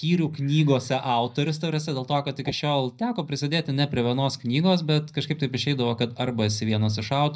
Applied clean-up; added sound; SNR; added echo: neural mask model DeepFilterNet 3.